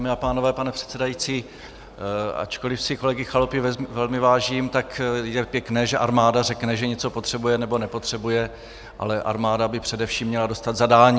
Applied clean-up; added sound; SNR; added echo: none; none; none; none.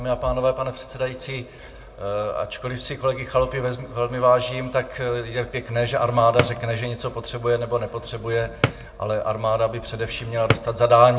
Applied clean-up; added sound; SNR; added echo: none; Drawer open or close; 7 dB; reverberation time 1.1 s.